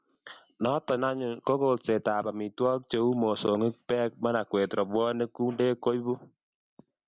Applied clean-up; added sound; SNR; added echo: none; none; none; none.